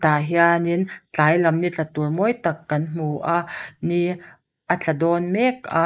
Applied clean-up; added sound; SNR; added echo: neural mask model Resemble Enhance denoiser.